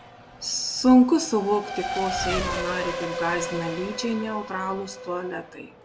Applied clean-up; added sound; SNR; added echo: none; Race car, auto racing / Accelerating, revving, vroom; 8 dB; reverberation time 0.3 s.